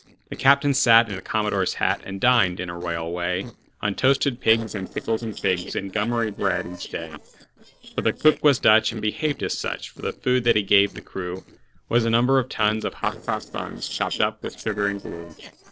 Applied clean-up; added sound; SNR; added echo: neural separator model SepFormer DNS4.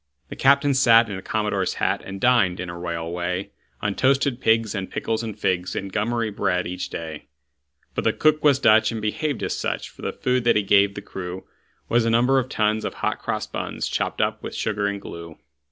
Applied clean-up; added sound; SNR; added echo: none; none; none; none.